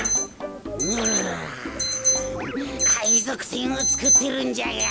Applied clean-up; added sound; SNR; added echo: none; Alarm; -3 dB; none.